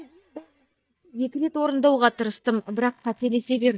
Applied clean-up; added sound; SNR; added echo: neural mask model DeepFilterNet 3.